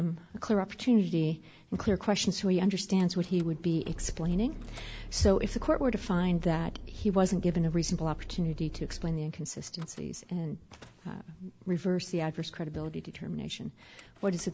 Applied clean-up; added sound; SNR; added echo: none; Idling / Engine starting / Door / Car; 13 dB; none.